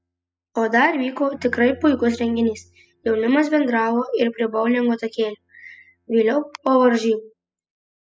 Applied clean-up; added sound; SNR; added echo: classical method spectral subtraction.